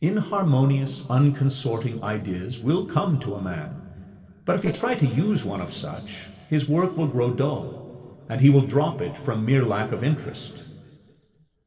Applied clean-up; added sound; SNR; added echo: neural separator model SepFormer DNS4.